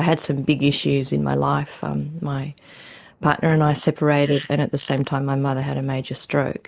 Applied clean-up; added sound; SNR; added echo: neural mask model Resemble Enhance denoiser.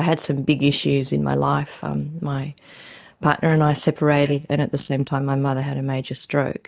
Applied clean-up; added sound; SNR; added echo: neural mask model DeepFilterNet 3.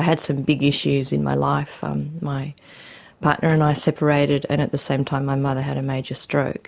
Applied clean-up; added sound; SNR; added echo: none; none; none; none.